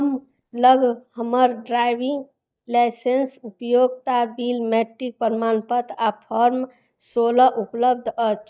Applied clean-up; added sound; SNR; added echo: neural mask model DeepFilterNet 3.